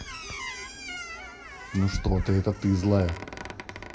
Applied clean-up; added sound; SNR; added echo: none; Squeak; 12 dB; reverberation time 2.0 s.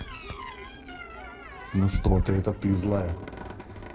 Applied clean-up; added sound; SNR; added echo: neural separator model SepFormer DNS4.